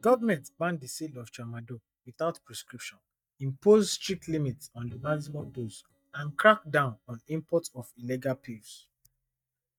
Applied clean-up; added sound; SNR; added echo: neural mask model DeepFilterNet 3.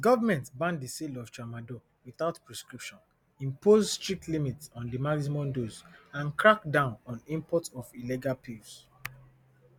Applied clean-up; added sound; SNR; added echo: none; none; none; none.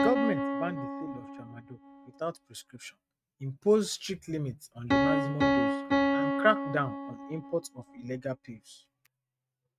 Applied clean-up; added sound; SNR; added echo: neural mask model RNNoise.